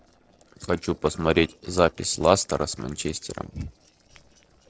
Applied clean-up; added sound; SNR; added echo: neural separator model SepFormer DNS4.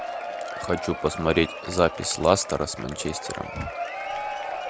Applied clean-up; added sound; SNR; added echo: none; Applause / Crowd / Cheering; 7 dB; none.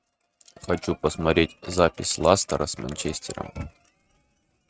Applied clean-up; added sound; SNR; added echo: neural mask model RNNoise.